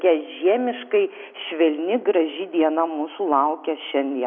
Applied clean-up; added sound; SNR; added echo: none; none; none; none.